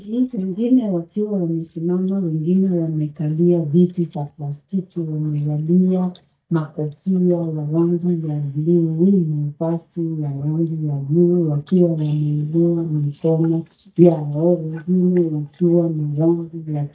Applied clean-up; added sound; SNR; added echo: neural mask model DeepFilterNet 3.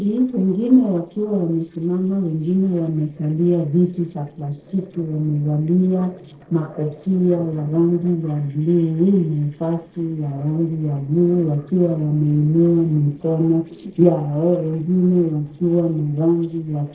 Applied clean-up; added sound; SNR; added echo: neural separator model SepFormer DNS4.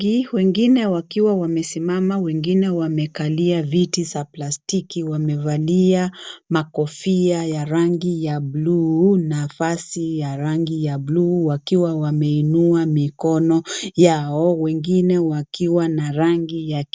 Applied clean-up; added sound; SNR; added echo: none; none; none; none.